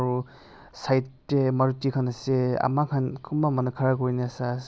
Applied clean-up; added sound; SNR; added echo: none; none; none; none.